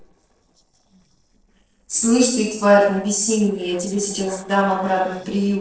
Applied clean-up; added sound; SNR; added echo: neural separator model SepFormer DNS4.